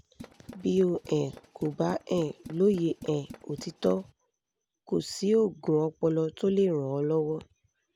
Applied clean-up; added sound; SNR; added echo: none; Tools; 19 dB; none.